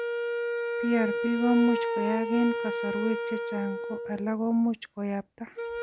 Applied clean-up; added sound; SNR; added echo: none; Wind instrument, woodwind instrument; 3 dB; none.